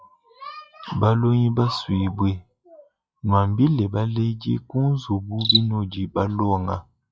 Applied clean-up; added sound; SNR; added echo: classical method log-MMSE.